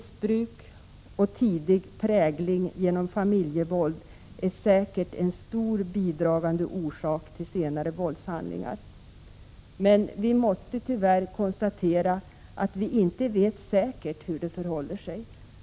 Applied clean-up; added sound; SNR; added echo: none; none; none; none.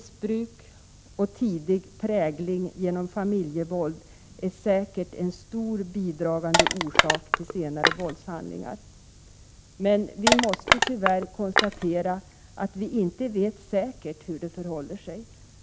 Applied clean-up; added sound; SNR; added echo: none; Crushing; -4 dB; none.